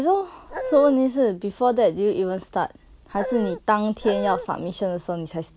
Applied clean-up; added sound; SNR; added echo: none; Dog; 7 dB; none.